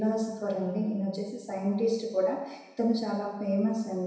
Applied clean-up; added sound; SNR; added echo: none; none; none; reverberation time 1.0 s.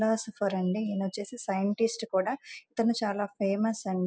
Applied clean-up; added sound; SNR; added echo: none; none; none; none.